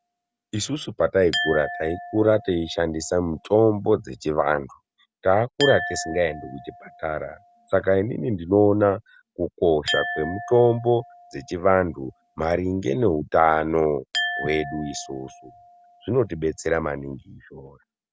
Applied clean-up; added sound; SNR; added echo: none; Glass; 12 dB; none.